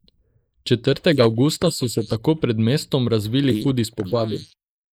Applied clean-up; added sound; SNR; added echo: neural mask model Resemble Enhance denoiser.